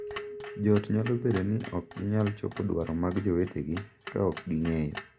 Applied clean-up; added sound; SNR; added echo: none; Clock + Keyboard (musical); 14 dB; none.